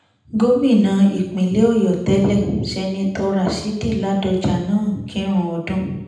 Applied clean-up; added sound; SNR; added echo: none; none; none; reverberation time 0.8 s.